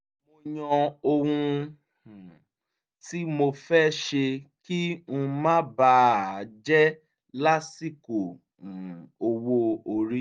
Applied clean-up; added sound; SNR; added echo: none; none; none; none.